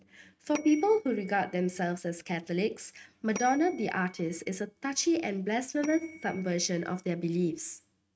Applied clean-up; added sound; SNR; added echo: neural mask model RNNoise.